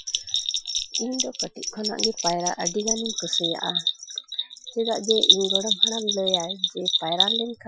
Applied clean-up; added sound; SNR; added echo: classical method Wiener filter.